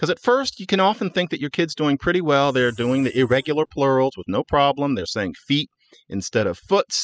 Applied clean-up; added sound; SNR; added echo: classical method spectral subtraction.